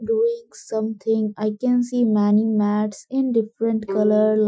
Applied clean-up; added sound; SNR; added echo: classical method Wiener filter.